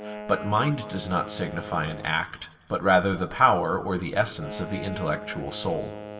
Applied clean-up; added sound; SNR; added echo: none; Wind instrument, woodwind instrument; 13 dB; reverberation time 1.8 s.